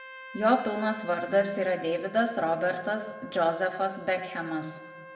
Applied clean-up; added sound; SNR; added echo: none; Trumpet; 16 dB; reverberation time 1.6 s.